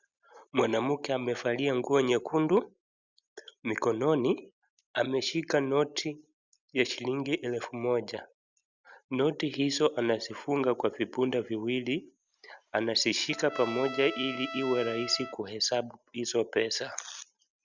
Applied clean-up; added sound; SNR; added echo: none; Trumpet; 12 dB; none.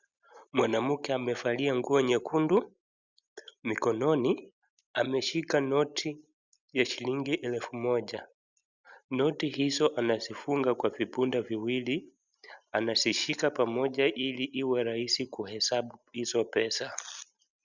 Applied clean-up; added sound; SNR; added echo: none; none; none; none.